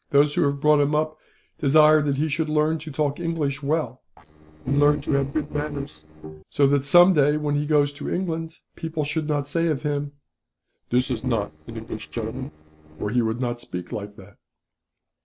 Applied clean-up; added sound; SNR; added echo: neural separator model SepFormer DNS4.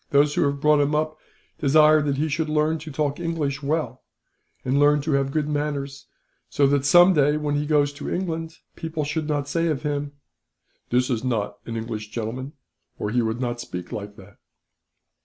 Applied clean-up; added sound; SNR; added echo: none; none; none; none.